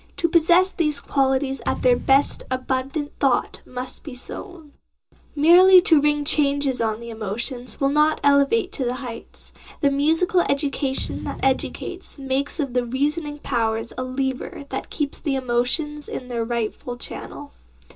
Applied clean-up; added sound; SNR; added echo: none; Thump, thud; 12 dB; reverberation time 0.2 s.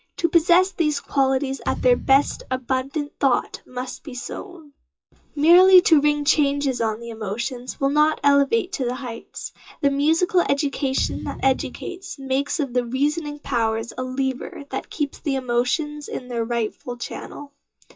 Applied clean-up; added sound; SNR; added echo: classical method WPE with log-MMSE.